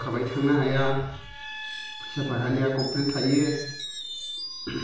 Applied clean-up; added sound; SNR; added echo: none; Screech; 11 dB; reverberation time 0.7 s.